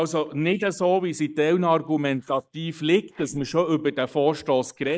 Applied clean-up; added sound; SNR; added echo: neural mask model Resemble Enhance denoiser.